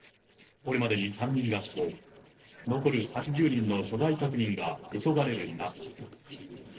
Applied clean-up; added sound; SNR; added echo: neural separator model SepFormer DNS4.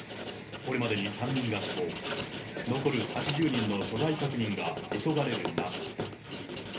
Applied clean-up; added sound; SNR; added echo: none; Writing; 2 dB; reverberation time 0.3 s.